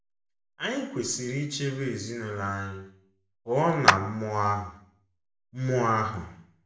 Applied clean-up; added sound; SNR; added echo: none; Clapping; -1 dB; reverberation time 0.6 s.